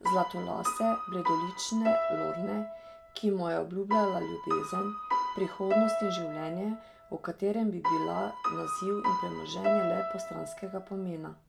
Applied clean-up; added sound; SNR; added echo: none; Piano; 0 dB; none.